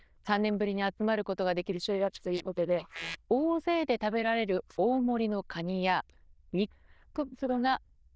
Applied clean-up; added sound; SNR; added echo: neural diffusion model UNIVERSE++.